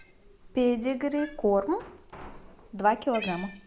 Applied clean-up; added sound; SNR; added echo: none; Cat; 19 dB; none.